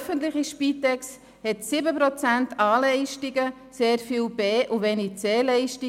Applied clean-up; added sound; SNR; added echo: none; none; none; none.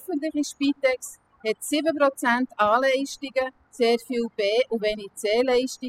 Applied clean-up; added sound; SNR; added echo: classical method spectral subtraction.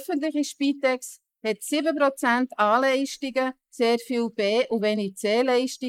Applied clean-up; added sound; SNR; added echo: neural mask model Resemble Enhance denoiser.